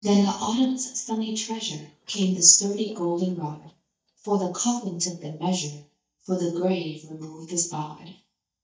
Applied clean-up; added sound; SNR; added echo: neural mask model DeepFilterNet 3.